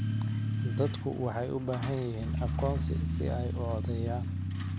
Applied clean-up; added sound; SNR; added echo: none; Truck; -3 dB; none.